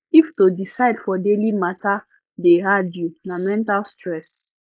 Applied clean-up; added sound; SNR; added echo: neural mask model Resemble Enhance denoiser.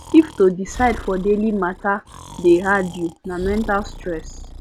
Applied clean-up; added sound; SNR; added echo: none; Breathing; 15 dB; none.